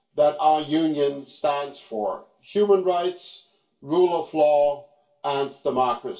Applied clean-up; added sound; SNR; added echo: none; none; none; reverberation time 0.2 s.